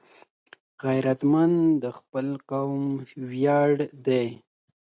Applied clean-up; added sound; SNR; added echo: none; none; none; none.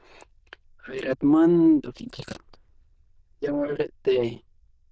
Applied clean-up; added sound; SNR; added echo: neural diffusion model UNIVERSE++.